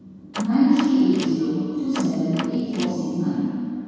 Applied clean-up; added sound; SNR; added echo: none; Door; 15 dB; reverberation time 2.0 s.